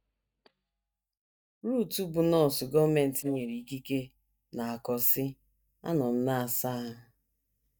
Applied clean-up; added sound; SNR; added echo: neural mask model DeepFilterNet 3.